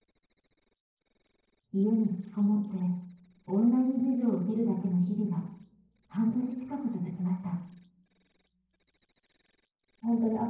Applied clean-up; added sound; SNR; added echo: neural separator model SepFormer DNS4.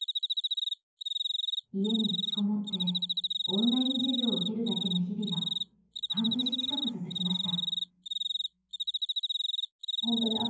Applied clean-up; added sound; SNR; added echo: none; Cricket; -1 dB; reverberation time 0.9 s.